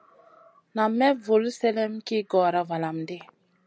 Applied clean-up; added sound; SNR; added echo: none; none; none; none.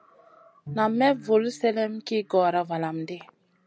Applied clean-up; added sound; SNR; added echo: none; Bowed string instrument; 20 dB; none.